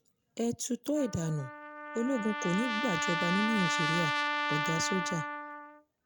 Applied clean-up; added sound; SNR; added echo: none; Trumpet; 1 dB; none.